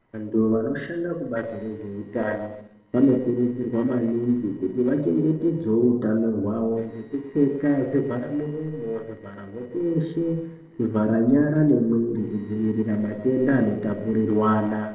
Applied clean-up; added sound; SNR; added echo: neural separator model SepFormer DNS4.